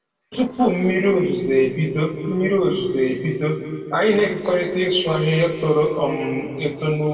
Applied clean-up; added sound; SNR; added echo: neural separator model SepFormer DNS4.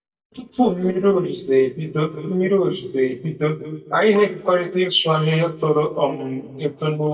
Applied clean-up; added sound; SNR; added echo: neural mask model DeepFilterNet 3.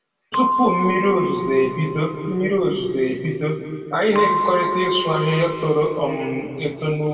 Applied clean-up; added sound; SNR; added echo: none; Percussion; 5 dB; reverberation time 2.2 s.